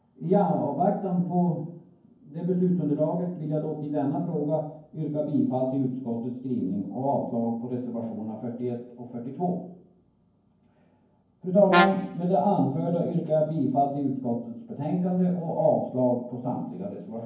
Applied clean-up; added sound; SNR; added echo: none; Brass instrument; 2 dB; reverberation time 0.9 s.